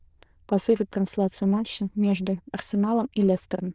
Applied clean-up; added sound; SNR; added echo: neural diffusion model UNIVERSE++.